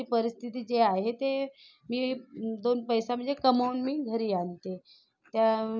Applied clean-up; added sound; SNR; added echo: none; none; none; none.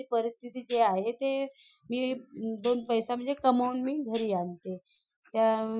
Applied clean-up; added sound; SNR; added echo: classical method Wiener filter.